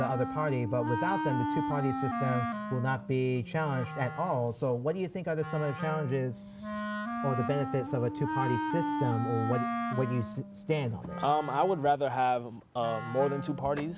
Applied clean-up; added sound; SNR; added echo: none; Wind instrument, woodwind instrument; 5 dB; none.